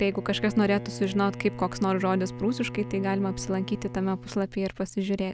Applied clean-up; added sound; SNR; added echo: none; Bowed string instrument; 12 dB; none.